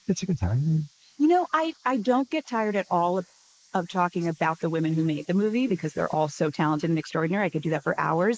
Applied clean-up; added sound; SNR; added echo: neural mask model Resemble Enhance denoiser.